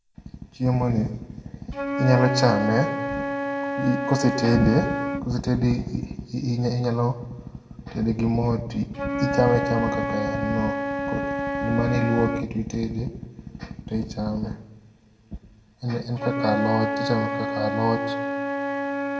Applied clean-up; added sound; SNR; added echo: none; Wind instrument, woodwind instrument; 4 dB; reverberation time 1.3 s.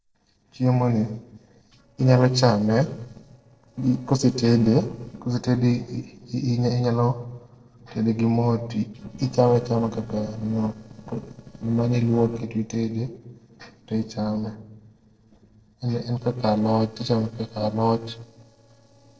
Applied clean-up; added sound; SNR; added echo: neural separator model SepFormer DNS4.